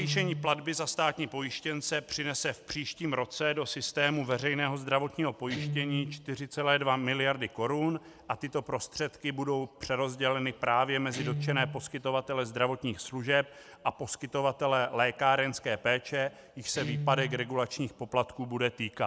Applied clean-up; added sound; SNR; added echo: none; Guitar; 12 dB; none.